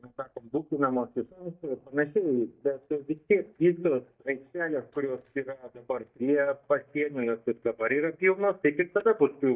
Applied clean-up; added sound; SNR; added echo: neural mask model DeepFilterNet 3.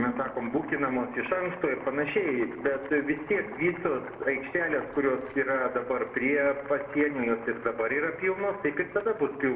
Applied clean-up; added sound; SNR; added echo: none; Boiling; 17 dB; reverberation time 0.8 s.